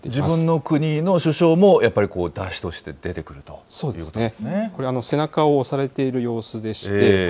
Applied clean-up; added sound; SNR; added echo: none; none; none; none.